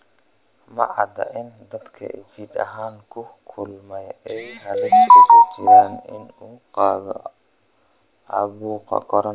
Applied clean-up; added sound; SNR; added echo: none; none; none; none.